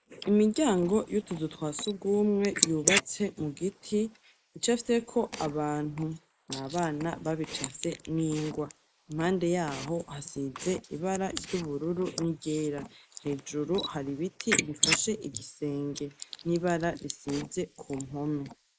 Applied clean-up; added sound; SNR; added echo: neural mask model Resemble Enhance denoiser.